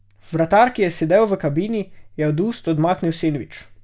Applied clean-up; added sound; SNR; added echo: none; none; none; none.